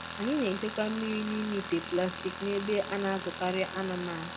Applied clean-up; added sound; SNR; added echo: none; Tools; 7 dB; reverberation time 0.9 s.